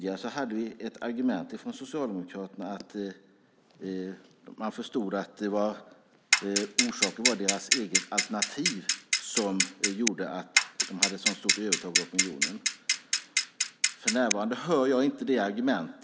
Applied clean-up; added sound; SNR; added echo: none; Clock; -4 dB; none.